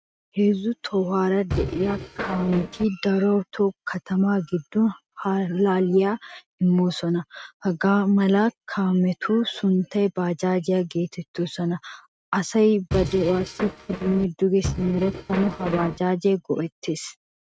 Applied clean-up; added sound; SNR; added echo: neural mask model RNNoise.